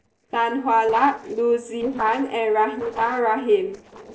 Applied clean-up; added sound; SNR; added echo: neural separator model SepFormer DNS4.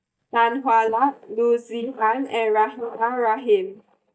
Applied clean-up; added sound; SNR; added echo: neural mask model DeepFilterNet 3.